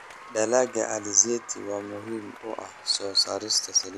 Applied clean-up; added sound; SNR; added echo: none; Applause; 18 dB; none.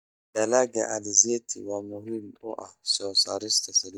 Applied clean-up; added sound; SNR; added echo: neural mask model DeepFilterNet 3.